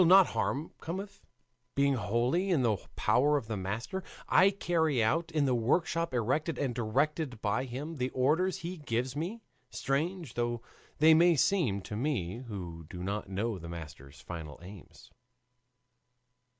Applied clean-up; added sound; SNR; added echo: none; none; none; none.